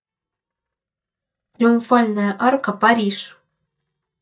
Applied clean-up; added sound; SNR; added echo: neural mask model DeepFilterNet 3.